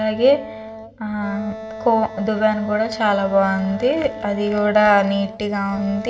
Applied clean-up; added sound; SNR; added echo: none; Wind instrument, woodwind instrument; 13 dB; reverberation time 0.7 s.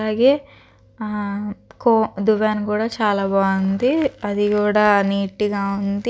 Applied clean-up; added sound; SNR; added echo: none; none; none; none.